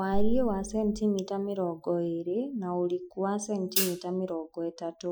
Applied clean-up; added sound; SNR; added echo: classical method Wiener filter.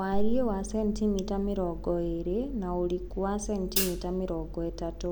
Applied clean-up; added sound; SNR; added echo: none; Hi-hat; 6 dB; none.